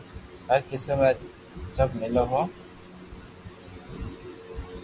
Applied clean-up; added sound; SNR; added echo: none; none; none; none.